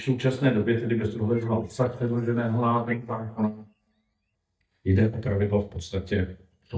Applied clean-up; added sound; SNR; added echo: neural mask model DeepFilterNet 3.